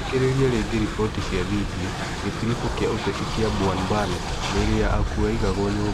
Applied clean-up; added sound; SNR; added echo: none; Train; 2 dB; none.